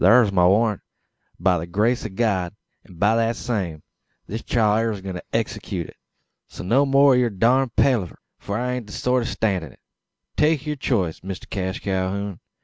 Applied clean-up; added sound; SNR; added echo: none; none; none; none.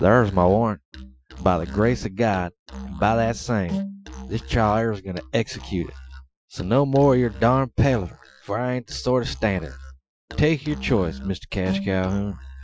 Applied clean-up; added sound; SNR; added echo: classical method Wiener filter.